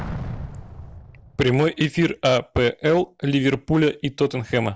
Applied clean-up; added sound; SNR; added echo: none; Explosion; 16 dB; none.